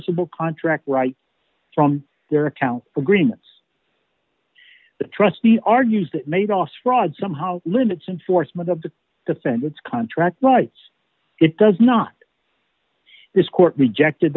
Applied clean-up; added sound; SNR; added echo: none; none; none; none.